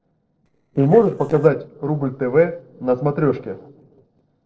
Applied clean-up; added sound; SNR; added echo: neural separator model SepFormer DNS4.